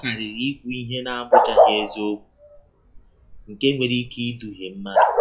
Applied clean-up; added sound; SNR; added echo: classical method log-MMSE.